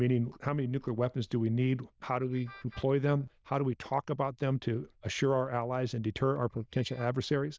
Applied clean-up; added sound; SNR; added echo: neural diffusion model UNIVERSE++.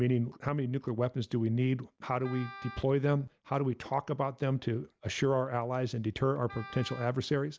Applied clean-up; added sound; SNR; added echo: none; Wind instrument, woodwind instrument; 17 dB; none.